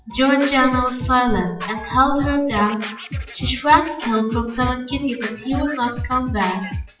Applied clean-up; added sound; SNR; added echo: classical method WPE with log-MMSE.